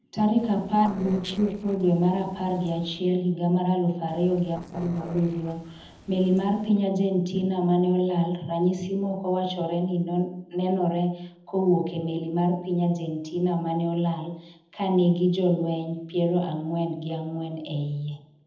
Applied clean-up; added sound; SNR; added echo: neural separator model SepFormer DNS4.